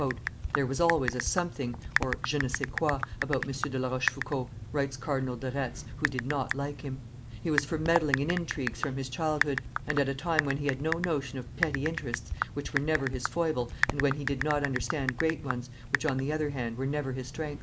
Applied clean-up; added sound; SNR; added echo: none; Typing; 4 dB; none.